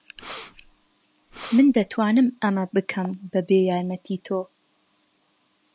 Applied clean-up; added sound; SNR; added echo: none; Breathing; 13 dB; none.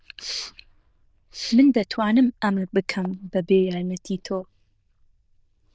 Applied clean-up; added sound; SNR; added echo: neural diffusion model UNIVERSE++.